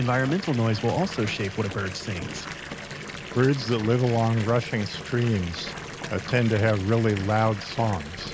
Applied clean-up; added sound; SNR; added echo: none; Fill (with liquid) / Bathtub (filling or washing) / Water tap, faucet; 11 dB; none.